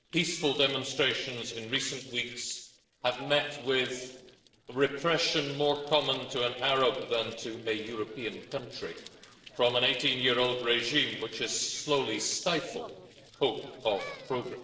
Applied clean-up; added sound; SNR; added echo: neural separator model SepFormer DNS4.